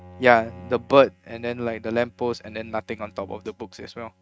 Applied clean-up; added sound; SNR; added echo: neural mask model RNNoise.